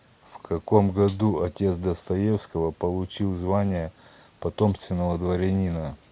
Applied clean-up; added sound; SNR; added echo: none; none; none; none.